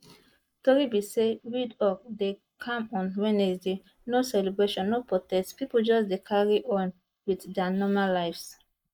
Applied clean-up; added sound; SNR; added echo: neural mask model Resemble Enhance denoiser.